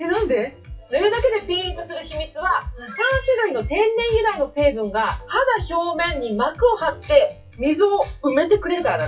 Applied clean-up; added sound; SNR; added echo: classical method WPE with log-MMSE.